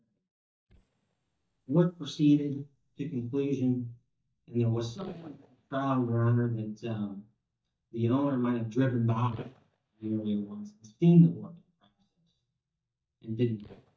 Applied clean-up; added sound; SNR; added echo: neural mask model DeepFilterNet 3.